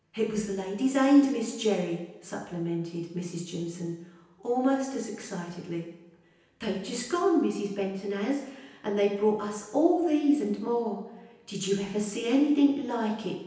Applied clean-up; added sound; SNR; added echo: none; none; none; reverberation time 0.9 s.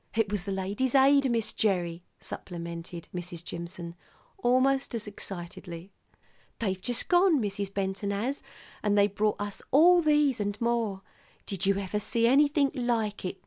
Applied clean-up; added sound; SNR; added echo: none; none; none; none.